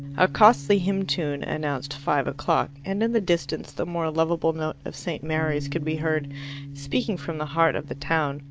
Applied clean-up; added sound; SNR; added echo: none; Bass guitar; 13 dB; none.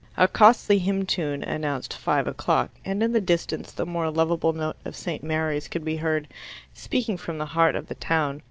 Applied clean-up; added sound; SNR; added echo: none; none; none; none.